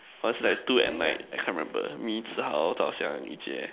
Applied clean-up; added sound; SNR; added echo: none; none; none; none.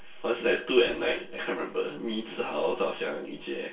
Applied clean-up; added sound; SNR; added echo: none; none; none; reverberation time 0.2 s.